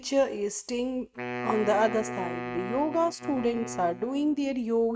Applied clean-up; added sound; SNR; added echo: neural mask model RNNoise.